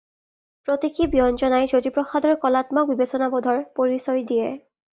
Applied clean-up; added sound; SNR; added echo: neural mask model DeepFilterNet 3.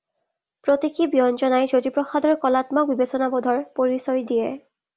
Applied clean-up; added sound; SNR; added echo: none; none; none; none.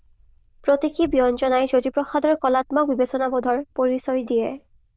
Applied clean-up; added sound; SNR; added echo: neural diffusion model UNIVERSE++.